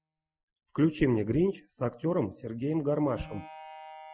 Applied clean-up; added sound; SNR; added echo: classical method Wiener filter.